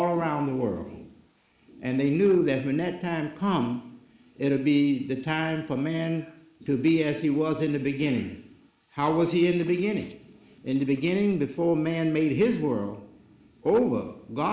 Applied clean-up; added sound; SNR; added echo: neural mask model Resemble Enhance denoiser.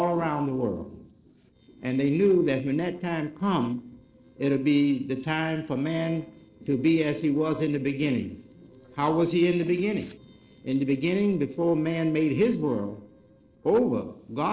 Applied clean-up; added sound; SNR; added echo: neural separator model SepFormer DNS4.